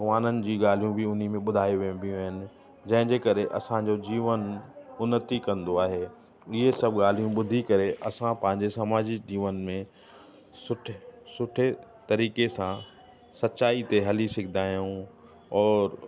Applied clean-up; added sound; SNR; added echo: none; none; none; none.